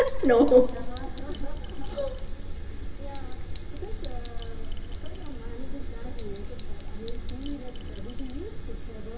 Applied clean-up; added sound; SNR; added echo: none; Chink, clink; 19 dB; reverberation time 2.2 s.